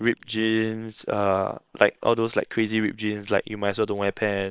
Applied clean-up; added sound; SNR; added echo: neural separator model SepFormer WHAM!.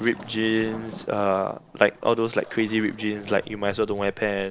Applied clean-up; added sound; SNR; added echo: none; Waves, surf; 19 dB; none.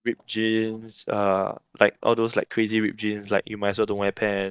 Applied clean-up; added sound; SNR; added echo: neural mask model DeepFilterNet 3.